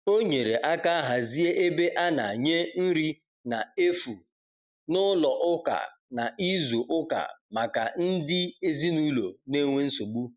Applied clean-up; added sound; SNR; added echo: none; none; none; none.